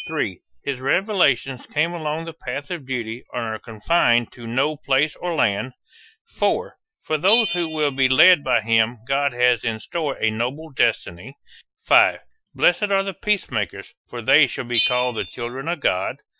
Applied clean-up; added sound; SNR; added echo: classical method Wiener filter.